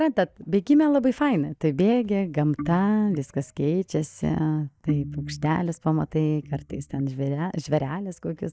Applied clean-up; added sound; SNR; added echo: neural mask model DeepFilterNet 3.